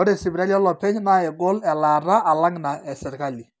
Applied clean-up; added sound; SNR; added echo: none; none; none; none.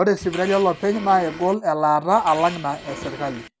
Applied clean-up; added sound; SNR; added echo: none; Fart; 15 dB; none.